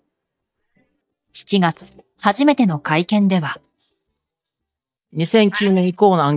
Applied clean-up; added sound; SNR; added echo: neural mask model DeepFilterNet 3.